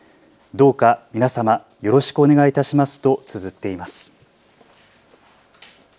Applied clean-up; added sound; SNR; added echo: none; none; none; none.